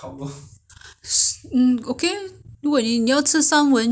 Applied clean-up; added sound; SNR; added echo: none; none; none; none.